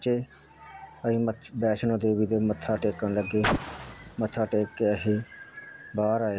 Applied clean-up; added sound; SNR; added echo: none; Car; 11 dB; none.